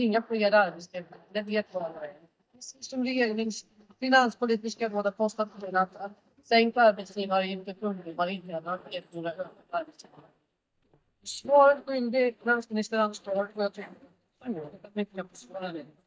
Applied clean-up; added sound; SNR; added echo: neural mask model DeepFilterNet 3.